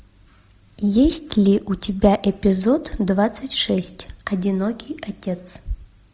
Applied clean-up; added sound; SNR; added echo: none; none; none; none.